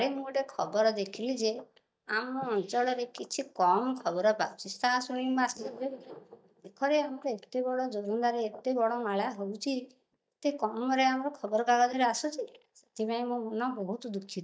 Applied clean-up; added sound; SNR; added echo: neural mask model DeepFilterNet 3.